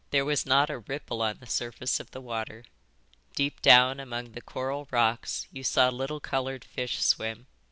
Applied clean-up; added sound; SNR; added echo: none; none; none; none.